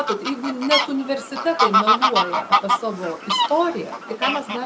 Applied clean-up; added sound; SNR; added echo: none; Fowl; -2 dB; none.